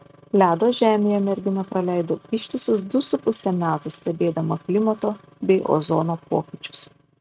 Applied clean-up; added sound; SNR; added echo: neural mask model RNNoise.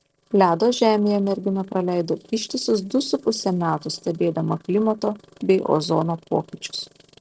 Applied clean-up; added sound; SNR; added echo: neural separator model SepFormer DNS4.